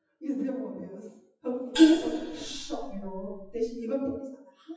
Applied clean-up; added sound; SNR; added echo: classical method WPE with log-MMSE.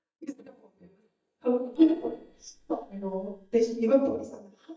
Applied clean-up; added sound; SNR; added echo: neural mask model DeepFilterNet 3.